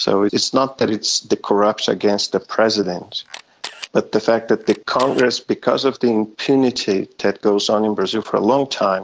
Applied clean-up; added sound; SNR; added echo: none; Camera; 18 dB; none.